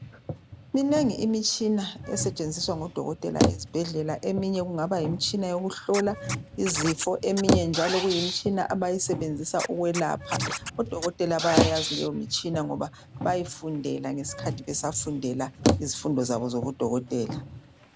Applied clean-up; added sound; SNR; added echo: none; Bicycle + Scratching (performance technique); 4 dB; none.